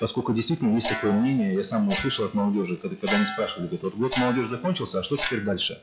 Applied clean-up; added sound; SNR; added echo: classical method log-MMSE.